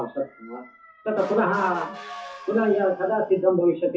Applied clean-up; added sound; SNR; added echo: classical method WPE with log-MMSE.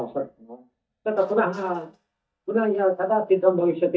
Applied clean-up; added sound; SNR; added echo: neural mask model DeepFilterNet 3.